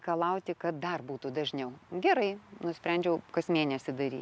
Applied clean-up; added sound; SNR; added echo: none; none; none; none.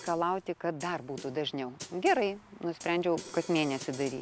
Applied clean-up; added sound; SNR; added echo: none; Snare drum; 17 dB; none.